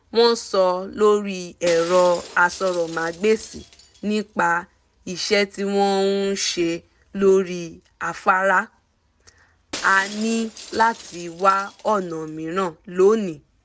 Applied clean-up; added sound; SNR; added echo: none; Shatter; 18 dB; none.